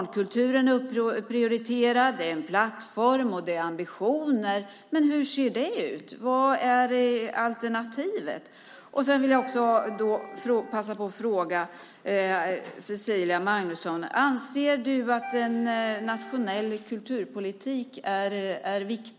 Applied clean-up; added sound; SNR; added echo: none; Wind instrument, woodwind instrument; 17 dB; none.